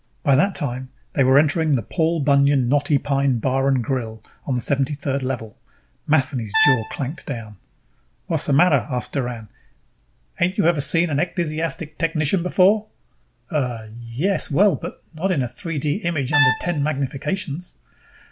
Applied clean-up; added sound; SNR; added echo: none; Brass instrument; 4 dB; none.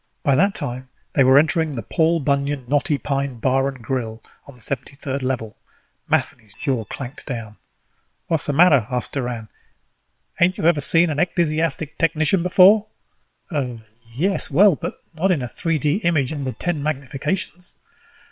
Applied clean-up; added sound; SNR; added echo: neural separator model SepFormer WHAM!.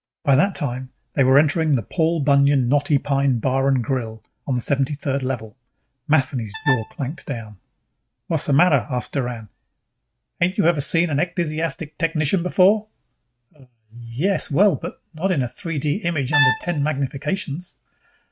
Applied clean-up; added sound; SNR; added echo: neural mask model RNNoise.